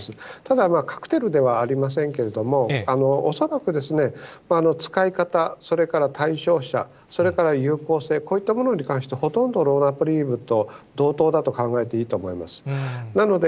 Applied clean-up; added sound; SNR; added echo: none; none; none; none.